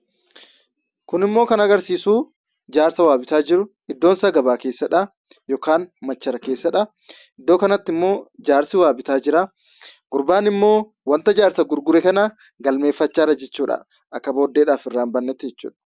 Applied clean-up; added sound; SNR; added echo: none; none; none; none.